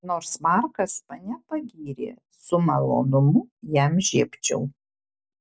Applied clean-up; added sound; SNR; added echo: none; none; none; none.